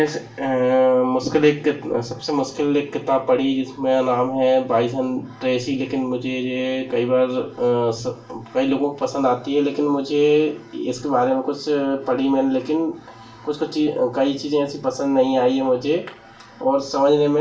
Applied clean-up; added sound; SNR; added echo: none; none; none; reverberation time 0.3 s.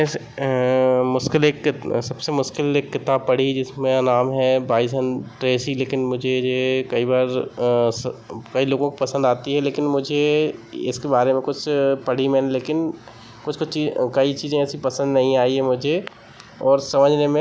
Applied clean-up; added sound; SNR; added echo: none; none; none; none.